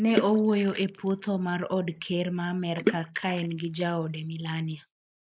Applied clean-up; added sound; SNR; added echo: neural mask model Resemble Enhance denoiser.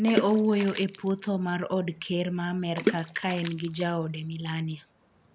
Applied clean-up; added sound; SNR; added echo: none; Water / Splash, splatter; 8 dB; none.